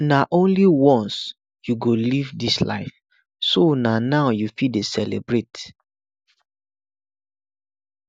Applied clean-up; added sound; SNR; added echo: none; none; none; none.